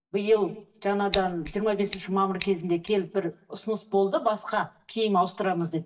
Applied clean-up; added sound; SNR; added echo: neural mask model DeepFilterNet 3.